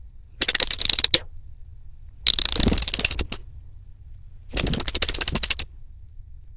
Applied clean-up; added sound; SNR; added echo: neural diffusion model UNIVERSE++.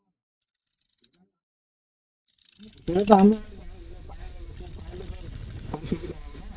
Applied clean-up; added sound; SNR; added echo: neural mask model DeepFilterNet 3.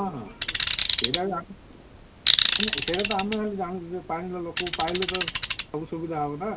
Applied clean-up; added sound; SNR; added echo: none; Tools; -2 dB; none.